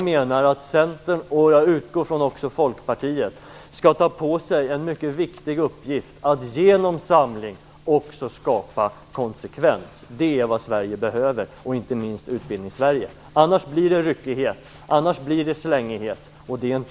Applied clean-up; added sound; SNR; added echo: none; none; none; none.